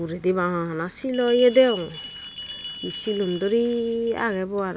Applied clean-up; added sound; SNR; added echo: none; Bell; 10 dB; none.